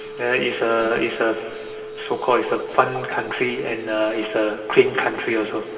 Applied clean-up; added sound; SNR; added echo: none; Telephone; 13 dB; reverberation time 2.0 s.